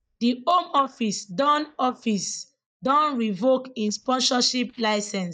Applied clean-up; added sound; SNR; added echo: neural mask model DeepFilterNet 3.